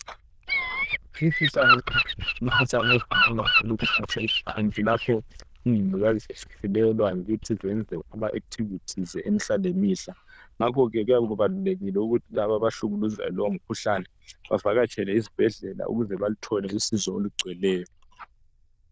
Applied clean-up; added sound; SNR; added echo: neural diffusion model UNIVERSE++.